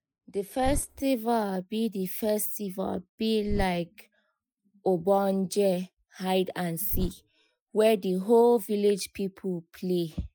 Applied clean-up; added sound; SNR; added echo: classical method Wiener filter.